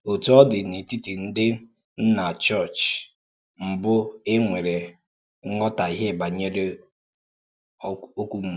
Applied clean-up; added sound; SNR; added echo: none; none; none; none.